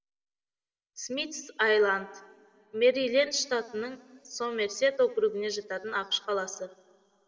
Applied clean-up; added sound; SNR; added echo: none; none; none; reverberation time 2.1 s.